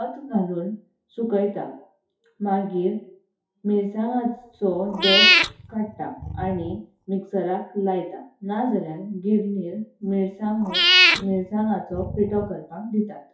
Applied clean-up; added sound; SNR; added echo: classical method WPE with log-MMSE.